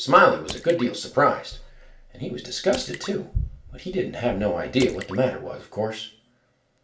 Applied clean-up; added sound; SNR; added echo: none; Drip / Splash, splatter; 19 dB; reverberation time 0.3 s.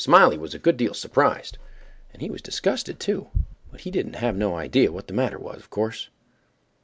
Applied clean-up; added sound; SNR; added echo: none; none; none; none.